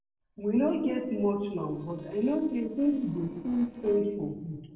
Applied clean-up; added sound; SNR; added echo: neural separator model SepFormer DNS4.